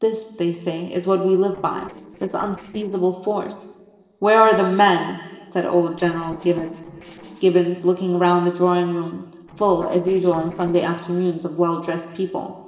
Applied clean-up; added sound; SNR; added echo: neural separator model SepFormer DNS4.